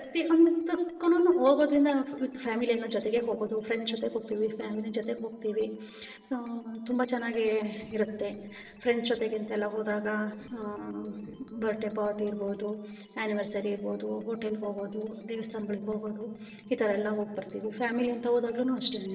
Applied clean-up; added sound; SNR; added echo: neural separator model SepFormer DNS4.